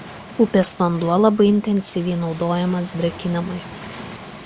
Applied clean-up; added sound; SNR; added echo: none; Waves, surf; 17 dB; none.